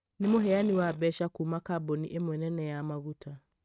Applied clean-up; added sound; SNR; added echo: neural mask model RNNoise.